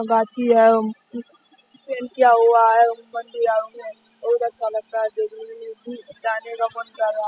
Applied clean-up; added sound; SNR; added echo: classical method spectral subtraction.